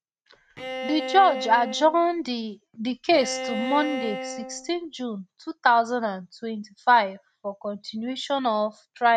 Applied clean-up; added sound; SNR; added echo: neural mask model RNNoise.